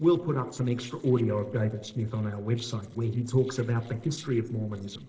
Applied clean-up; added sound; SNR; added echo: neural separator model SepFormer DNS4.